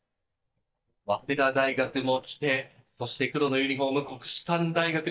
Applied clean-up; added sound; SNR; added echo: neural mask model DeepFilterNet 3.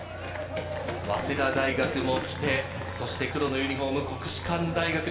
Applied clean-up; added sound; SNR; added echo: none; Applause / Cheering / Clapping; 14 dB; reverberation time 2.2 s.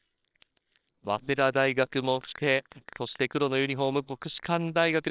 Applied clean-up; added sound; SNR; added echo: neural separator model SepFormer WHAMR!.